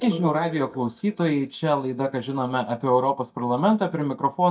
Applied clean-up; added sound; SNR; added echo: neural mask model DeepFilterNet 3.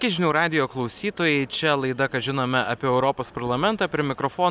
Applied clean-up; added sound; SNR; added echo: none; none; none; none.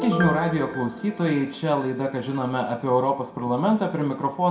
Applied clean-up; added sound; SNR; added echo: none; Piano; 12 dB; reverberation time 0.5 s.